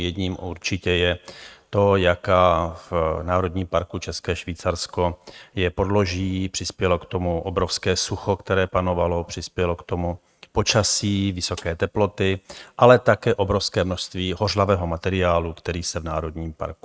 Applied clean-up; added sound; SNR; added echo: neural mask model RNNoise.